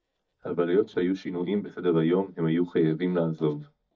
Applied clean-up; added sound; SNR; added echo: neural mask model DeepFilterNet 3.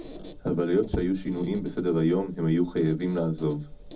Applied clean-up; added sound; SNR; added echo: none; Squeak; 14 dB; reverberation time 0.4 s.